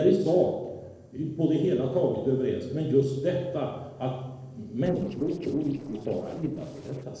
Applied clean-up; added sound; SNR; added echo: neural separator model SepFormer DNS4.